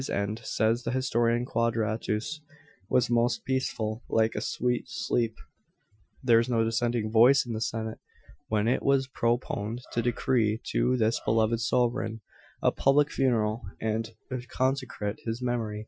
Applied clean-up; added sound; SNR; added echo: classical method Wiener filter.